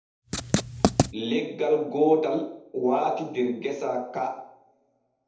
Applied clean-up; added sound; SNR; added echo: none; Writing; -2 dB; reverberation time 0.7 s.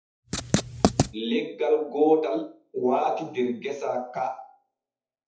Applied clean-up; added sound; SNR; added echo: classical method WPE with log-MMSE.